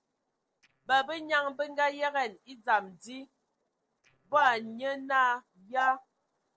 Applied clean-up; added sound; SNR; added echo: neural separator model SepFormer DNS4.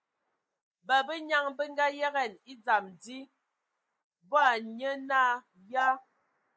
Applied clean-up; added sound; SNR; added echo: neural mask model Resemble Enhance denoiser.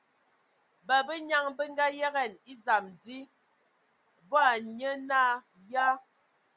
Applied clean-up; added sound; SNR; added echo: none; none; none; none.